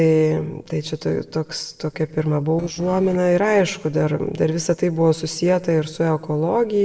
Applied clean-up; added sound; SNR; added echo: neural separator model SepFormer DNS4.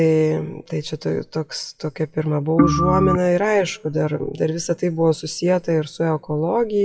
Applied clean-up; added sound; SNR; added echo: classical method WPE with log-MMSE.